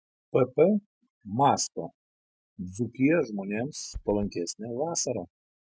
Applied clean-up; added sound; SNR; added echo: neural mask model RNNoise.